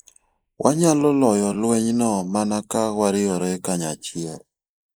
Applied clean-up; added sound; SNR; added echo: neural mask model Resemble Enhance denoiser.